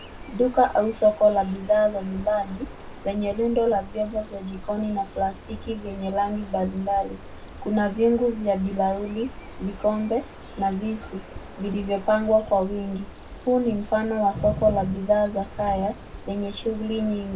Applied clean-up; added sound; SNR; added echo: none; Bird; 15 dB; reverberation time 0.3 s.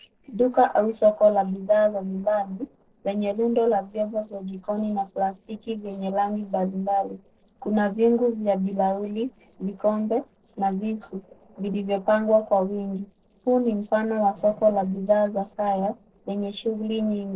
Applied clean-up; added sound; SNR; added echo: neural separator model SepFormer DNS4.